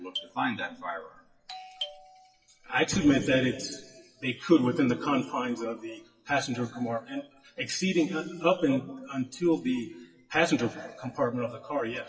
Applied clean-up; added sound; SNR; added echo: classical method WPE with log-MMSE.